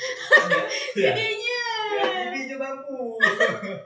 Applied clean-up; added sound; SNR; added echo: classical method WPE with log-MMSE.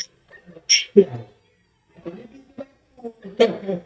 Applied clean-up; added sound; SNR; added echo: neural mask model DeepFilterNet 3.